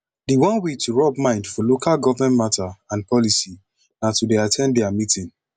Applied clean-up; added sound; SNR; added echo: none; none; none; none.